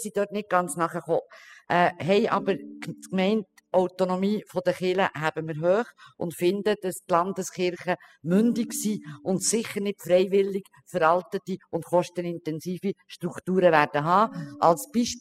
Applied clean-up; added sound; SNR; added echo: classical method spectral subtraction.